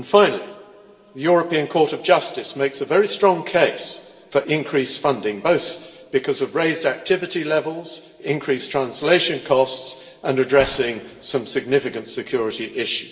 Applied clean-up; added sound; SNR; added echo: none; Gunshot, gunfire; 19 dB; reverberation time 2.5 s.